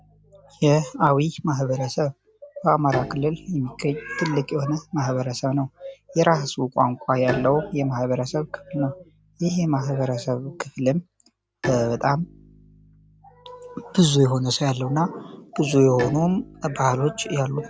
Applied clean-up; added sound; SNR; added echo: none; Bowed string instrument; 17 dB; none.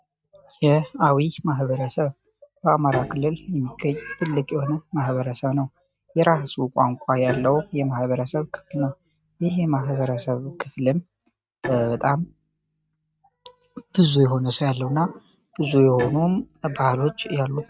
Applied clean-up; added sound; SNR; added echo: neural mask model RNNoise.